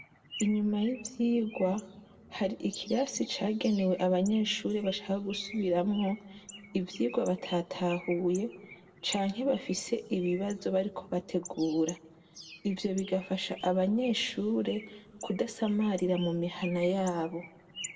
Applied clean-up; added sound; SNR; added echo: none; Bird; 17 dB; reverberation time 1.5 s.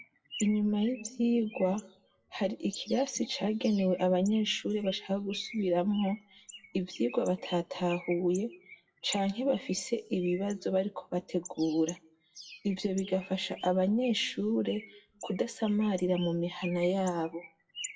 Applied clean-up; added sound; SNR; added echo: classical method WPE with log-MMSE.